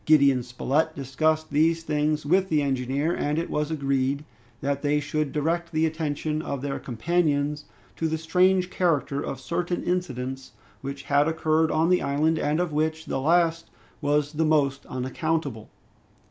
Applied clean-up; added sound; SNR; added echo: none; none; none; none.